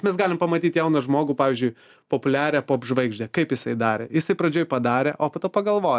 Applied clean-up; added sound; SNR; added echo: none; none; none; none.